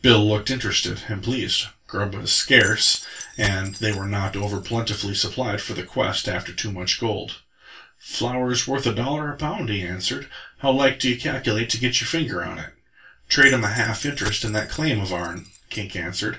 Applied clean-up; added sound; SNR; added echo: none; Keys jangling; 14 dB; reverberation time 0.2 s.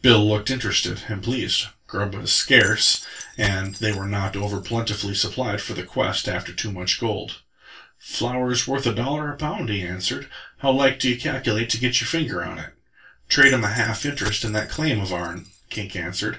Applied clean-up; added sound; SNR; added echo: neural separator model SepFormer DNS4.